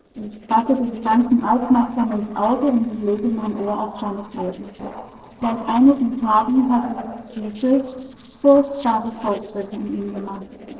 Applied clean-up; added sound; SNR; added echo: neural separator model SepFormer DNS4.